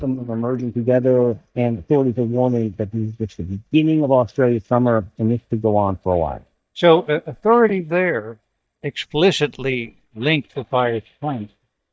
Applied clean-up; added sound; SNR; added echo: neural mask model DeepFilterNet 3.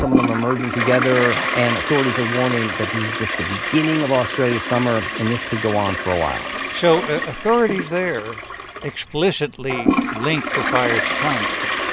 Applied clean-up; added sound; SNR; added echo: none; Toilet flush; 2 dB; none.